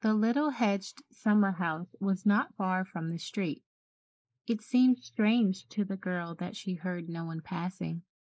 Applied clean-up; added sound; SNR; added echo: neural mask model Resemble Enhance denoiser.